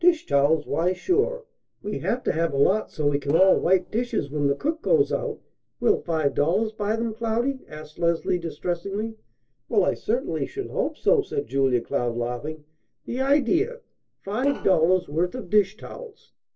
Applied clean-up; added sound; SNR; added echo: neural separator model SepFormer DNS4.